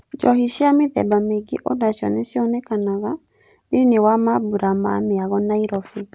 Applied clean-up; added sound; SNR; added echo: none; none; none; none.